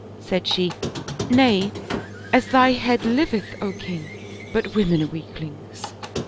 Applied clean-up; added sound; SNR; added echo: none; Squeak; 10 dB; none.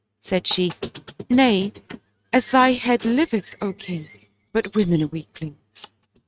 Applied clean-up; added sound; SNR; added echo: neural mask model RNNoise.